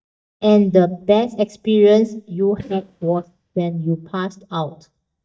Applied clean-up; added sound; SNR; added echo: neural mask model DeepFilterNet 3.